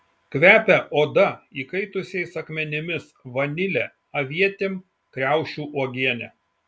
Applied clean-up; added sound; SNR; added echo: none; none; none; none.